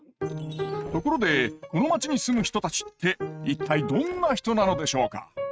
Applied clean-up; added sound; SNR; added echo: neural mask model RNNoise.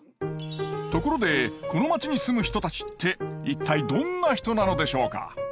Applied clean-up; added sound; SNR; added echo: none; none; none; none.